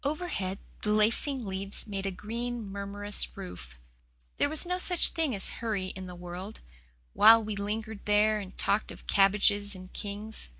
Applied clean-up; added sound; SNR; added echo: none; none; none; none.